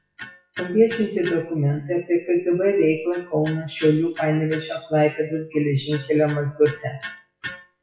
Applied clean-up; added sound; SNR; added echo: classical method WPE with log-MMSE.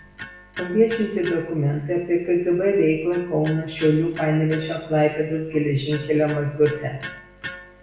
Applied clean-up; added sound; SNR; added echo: none; Electric guitar; 17 dB; reverberation time 0.8 s.